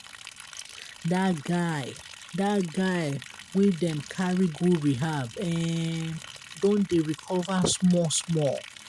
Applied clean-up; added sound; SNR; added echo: none; Liquid; 17 dB; none.